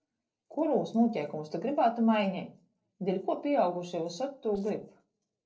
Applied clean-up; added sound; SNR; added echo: neural separator model SepFormer DNS4.